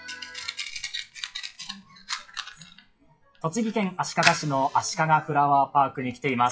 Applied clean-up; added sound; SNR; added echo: classical method WPE with log-MMSE.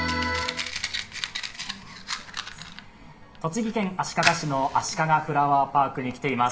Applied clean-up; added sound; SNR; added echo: none; Fire; 8 dB; reverberation time 1.3 s.